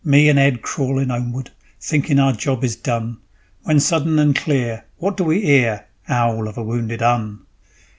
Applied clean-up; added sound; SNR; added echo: none; none; none; none.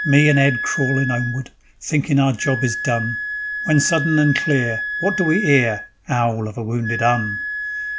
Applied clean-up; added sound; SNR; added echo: none; Wind instrument, woodwind instrument; 6 dB; none.